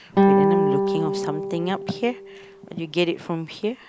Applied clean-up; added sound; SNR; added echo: none; Guitar; -4 dB; none.